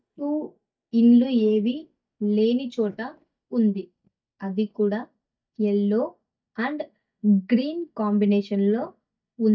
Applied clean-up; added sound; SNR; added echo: neural mask model DeepFilterNet 3.